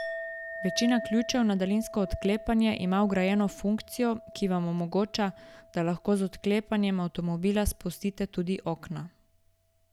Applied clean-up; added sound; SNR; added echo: none; Chink, clink; 15 dB; none.